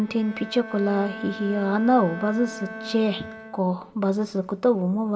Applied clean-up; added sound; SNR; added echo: none; Bowed string instrument; 15 dB; reverberation time 1.7 s.